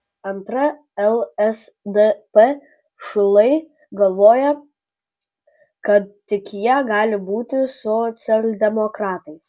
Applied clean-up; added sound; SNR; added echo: none; none; none; none.